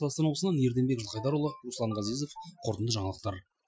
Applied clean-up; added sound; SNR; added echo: classical method Wiener filter.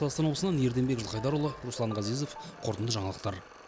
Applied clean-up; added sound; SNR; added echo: none; Organ + Ringtone; 17 dB; none.